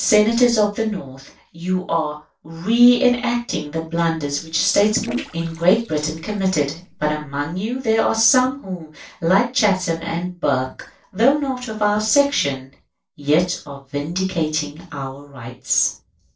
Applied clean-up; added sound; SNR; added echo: neural separator model SepFormer DNS4.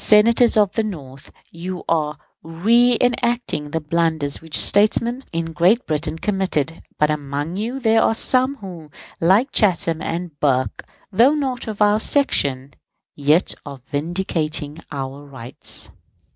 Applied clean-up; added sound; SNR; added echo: none; none; none; none.